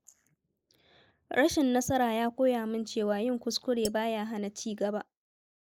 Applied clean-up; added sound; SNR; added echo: neural mask model Resemble Enhance denoiser.